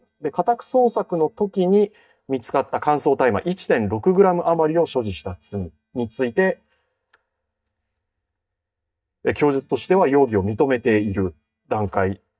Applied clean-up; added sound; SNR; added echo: neural mask model DeepFilterNet 3.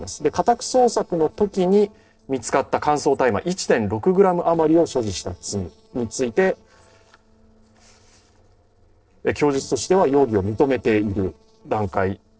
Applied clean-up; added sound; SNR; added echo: neural separator model SepFormer DNS4.